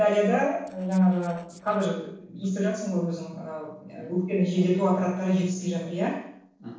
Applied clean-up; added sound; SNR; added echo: neural separator model SepFormer DNS4.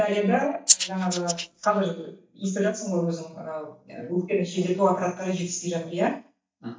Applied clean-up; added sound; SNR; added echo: neural mask model DeepFilterNet 3.